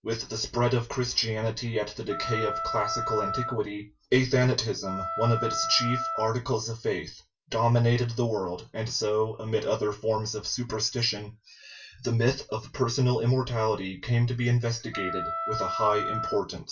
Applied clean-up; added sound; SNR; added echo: none; Wind instrument, woodwind instrument; 5 dB; reverberation time 0.2 s.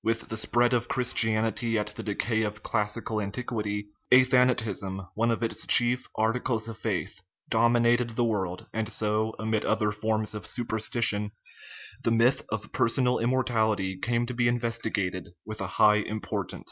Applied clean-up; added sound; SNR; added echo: none; none; none; none.